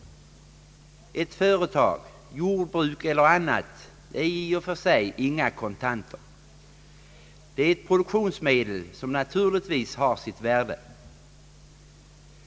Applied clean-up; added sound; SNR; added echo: none; none; none; none.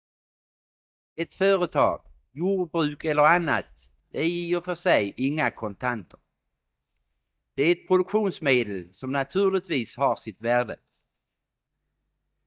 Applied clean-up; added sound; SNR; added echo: neural mask model DeepFilterNet 3.